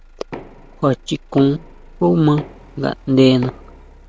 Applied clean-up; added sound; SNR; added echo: none; Knock + Motor vehicle (road); 18 dB; none.